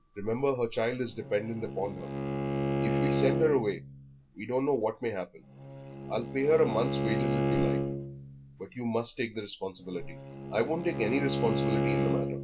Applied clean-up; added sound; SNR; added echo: none; Bowed string instrument; 1 dB; none.